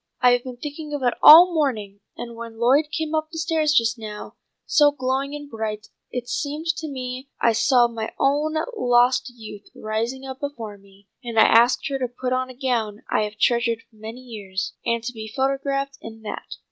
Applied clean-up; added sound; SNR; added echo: none; none; none; none.